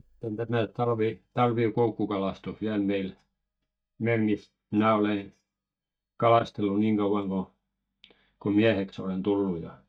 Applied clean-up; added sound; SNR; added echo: neural mask model DeepFilterNet 3.